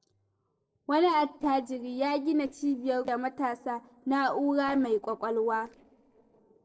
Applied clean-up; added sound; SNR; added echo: neural separator model SepFormer DNS4.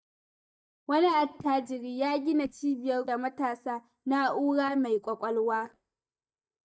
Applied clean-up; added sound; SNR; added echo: neural mask model DeepFilterNet 3.